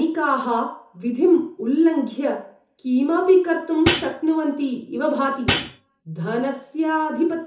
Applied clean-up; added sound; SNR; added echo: none; Hi-hat; 2 dB; reverberation time 0.6 s.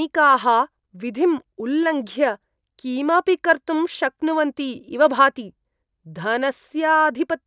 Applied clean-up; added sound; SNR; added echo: none; none; none; none.